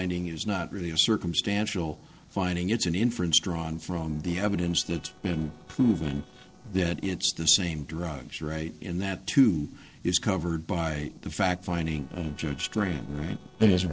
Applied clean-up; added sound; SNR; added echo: neural separator model SepFormer DNS4.